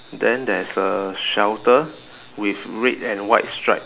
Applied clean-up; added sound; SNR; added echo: none; none; none; none.